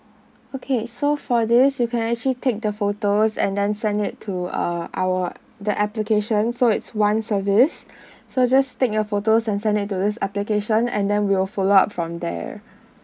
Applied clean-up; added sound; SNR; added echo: none; none; none; none.